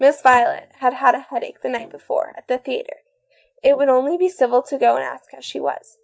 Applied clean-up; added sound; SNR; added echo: neural mask model DeepFilterNet 3.